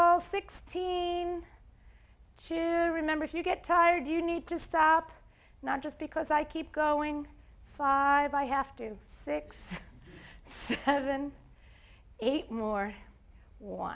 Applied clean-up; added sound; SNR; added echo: none; none; none; none.